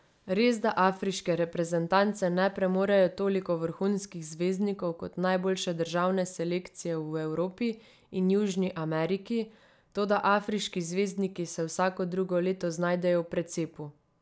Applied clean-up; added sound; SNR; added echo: none; none; none; none.